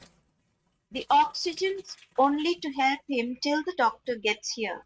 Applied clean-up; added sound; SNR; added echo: neural mask model RNNoise.